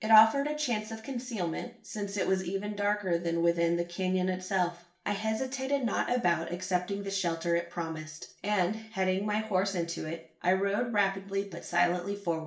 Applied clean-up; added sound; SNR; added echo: none; none; none; reverberation time 0.4 s.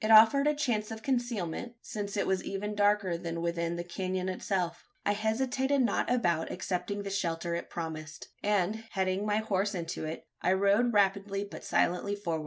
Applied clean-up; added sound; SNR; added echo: none; none; none; none.